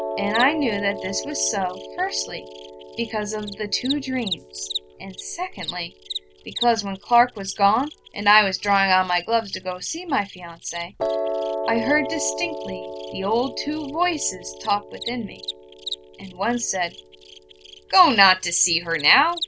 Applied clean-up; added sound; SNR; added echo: none; Piano + Cricket; 10 dB; none.